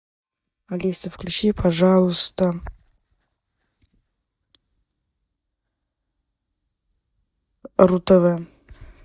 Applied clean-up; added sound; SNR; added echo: neural mask model DeepFilterNet 3.